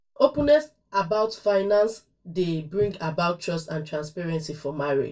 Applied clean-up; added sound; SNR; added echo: none; none; none; reverberation time 0.2 s.